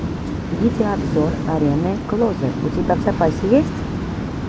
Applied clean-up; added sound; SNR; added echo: none; Waves, surf; 3 dB; none.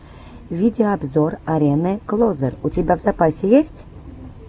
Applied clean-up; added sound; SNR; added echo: none; none; none; none.